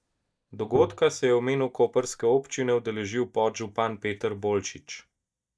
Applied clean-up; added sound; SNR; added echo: neural mask model DeepFilterNet 3.